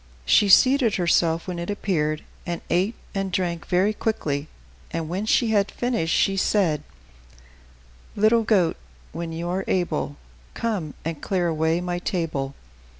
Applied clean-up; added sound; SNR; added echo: none; none; none; none.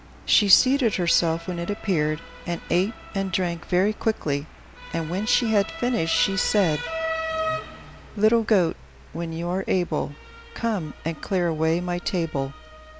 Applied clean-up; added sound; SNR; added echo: none; Motor vehicle (road) / Siren; 12 dB; none.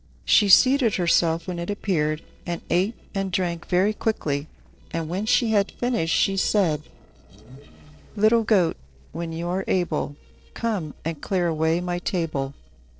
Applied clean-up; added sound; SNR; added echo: neural separator model SepFormer DNS4.